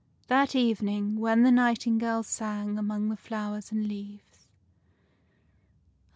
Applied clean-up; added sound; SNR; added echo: none; none; none; none.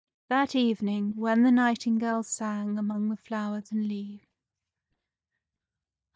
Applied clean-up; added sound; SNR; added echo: neural mask model DeepFilterNet 3.